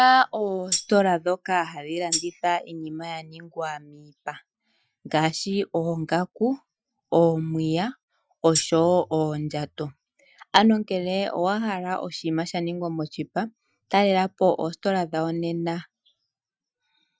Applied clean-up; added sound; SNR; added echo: classical method Wiener filter.